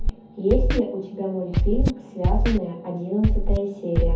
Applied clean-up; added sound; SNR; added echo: none; Scratching (performance technique); -3 dB; reverberation time 0.5 s.